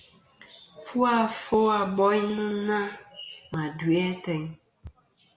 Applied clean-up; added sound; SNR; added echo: none; none; none; none.